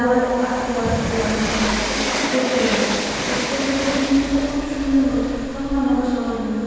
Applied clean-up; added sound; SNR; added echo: none; Train; 4 dB; reverberation time 2.1 s.